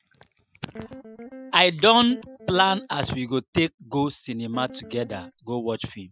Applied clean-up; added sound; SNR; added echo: classical method Wiener filter.